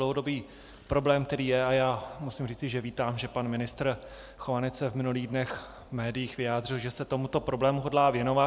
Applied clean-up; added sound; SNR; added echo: none; none; none; none.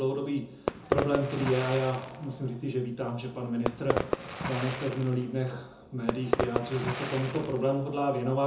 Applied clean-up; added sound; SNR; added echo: none; Fireworks; 4 dB; reverberation time 0.5 s.